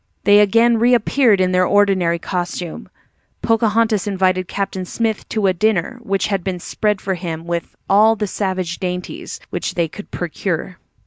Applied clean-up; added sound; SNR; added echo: none; none; none; none.